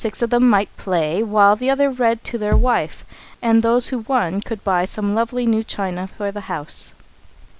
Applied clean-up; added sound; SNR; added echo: none; Bass drum; -2 dB; none.